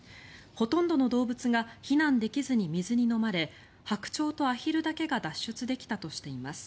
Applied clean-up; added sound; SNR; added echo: none; none; none; none.